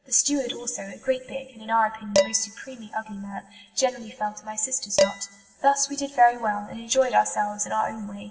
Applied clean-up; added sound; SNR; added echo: none; Dishes, pots, and pans; 5 dB; reverberation time 1.8 s.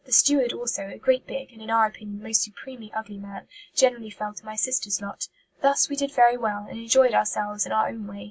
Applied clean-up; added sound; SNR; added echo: none; none; none; none.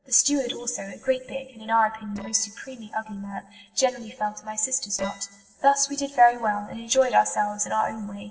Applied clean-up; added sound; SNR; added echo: neural separator model SepFormer DNS4.